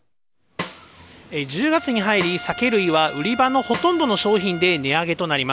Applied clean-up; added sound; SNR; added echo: none; Trumpet + Snare drum; 13 dB; none.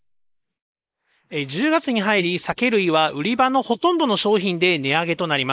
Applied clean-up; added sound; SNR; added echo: neural mask model Resemble Enhance denoiser.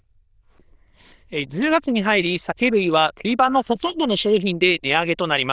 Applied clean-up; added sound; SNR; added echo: neural diffusion model UNIVERSE++.